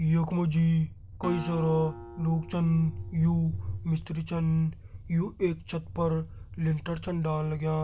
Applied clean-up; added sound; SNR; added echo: none; Acoustic guitar; 17 dB; none.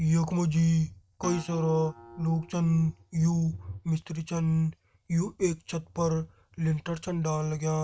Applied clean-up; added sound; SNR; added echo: neural mask model RNNoise.